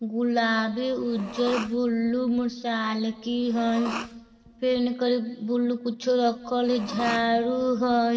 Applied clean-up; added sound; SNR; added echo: none; Respiratory sounds; 15 dB; reverberation time 2.6 s.